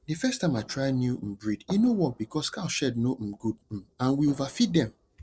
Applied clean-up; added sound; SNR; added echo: neural separator model SepFormer DNS4.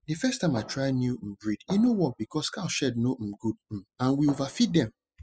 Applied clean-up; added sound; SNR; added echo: classical method spectral subtraction.